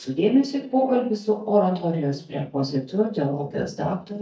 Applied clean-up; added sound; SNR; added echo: neural mask model DeepFilterNet 3.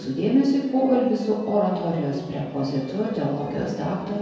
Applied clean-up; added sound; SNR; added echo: none; Brass instrument; 13 dB; reverberation time 1.2 s.